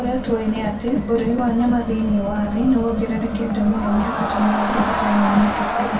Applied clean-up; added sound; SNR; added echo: none; Crowd; 3 dB; reverberation time 0.2 s.